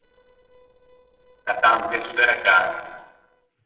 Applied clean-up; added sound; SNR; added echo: neural separator model SepFormer DNS4.